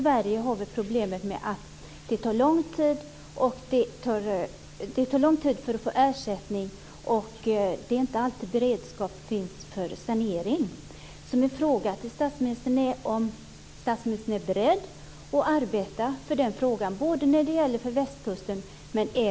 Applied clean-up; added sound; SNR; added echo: none; none; none; none.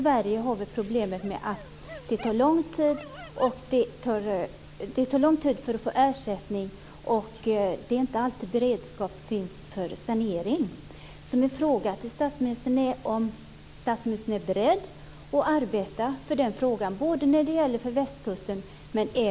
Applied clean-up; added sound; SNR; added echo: none; Dog; 19 dB; none.